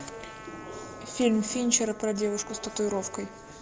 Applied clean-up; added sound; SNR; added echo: none; Trumpet; 18 dB; none.